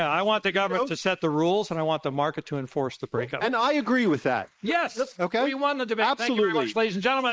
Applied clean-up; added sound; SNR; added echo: neural mask model Resemble Enhance denoiser.